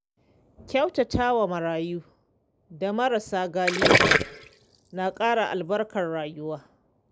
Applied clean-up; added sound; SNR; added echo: none; Gurgling; -1 dB; none.